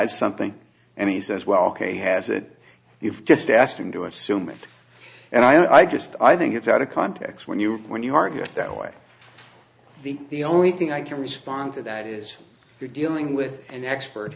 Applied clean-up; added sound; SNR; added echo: none; none; none; none.